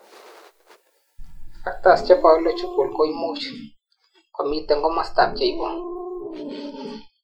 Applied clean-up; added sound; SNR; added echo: classical method Wiener filter.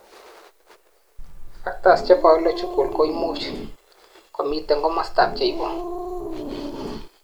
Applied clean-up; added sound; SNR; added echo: none; Growling; 7 dB; none.